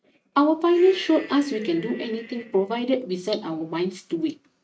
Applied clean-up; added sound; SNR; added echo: neural mask model RNNoise.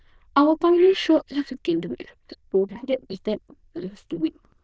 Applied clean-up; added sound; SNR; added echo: neural diffusion model UNIVERSE++.